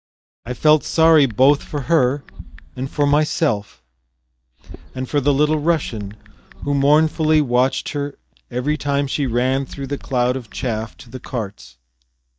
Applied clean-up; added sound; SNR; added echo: neural mask model DeepFilterNet 3.